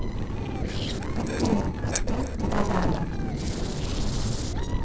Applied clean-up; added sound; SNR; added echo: neural separator model SepFormer DNS4.